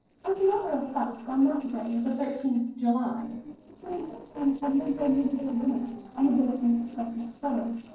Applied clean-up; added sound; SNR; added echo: neural separator model SepFormer DNS4.